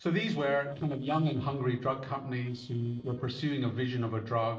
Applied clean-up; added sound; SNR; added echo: neural separator model SepFormer DNS4.